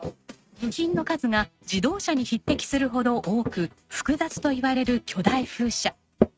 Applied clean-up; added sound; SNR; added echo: neural mask model RNNoise.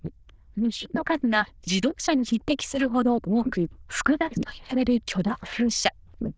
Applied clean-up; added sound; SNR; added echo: neural diffusion model UNIVERSE++.